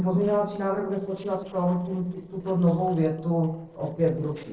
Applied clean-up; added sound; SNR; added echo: neural separator model SepFormer DNS4.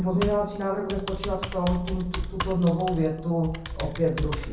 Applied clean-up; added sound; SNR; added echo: none; Computer keyboard; 7 dB; reverberation time 0.6 s.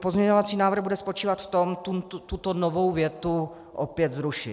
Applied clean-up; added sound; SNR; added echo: none; none; none; none.